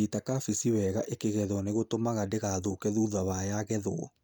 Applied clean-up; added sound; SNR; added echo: none; none; none; none.